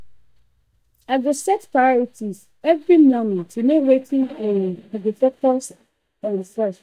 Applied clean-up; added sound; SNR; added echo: neural mask model DeepFilterNet 3.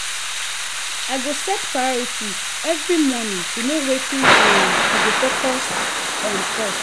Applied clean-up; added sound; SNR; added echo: none; Thunder / Rain; -4 dB; none.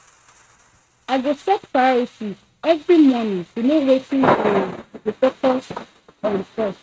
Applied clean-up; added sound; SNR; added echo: neural mask model RNNoise.